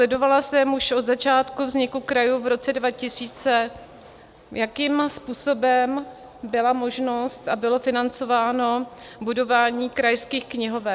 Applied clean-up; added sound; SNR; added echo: none; none; none; none.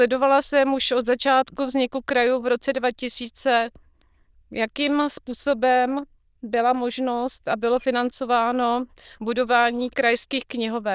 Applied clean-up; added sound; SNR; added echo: neural diffusion model UNIVERSE++.